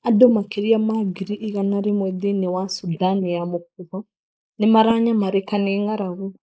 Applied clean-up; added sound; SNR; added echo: neural mask model Resemble Enhance denoiser.